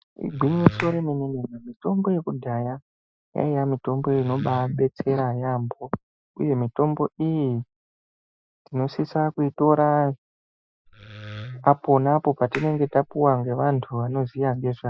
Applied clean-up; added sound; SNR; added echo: classical method Wiener filter.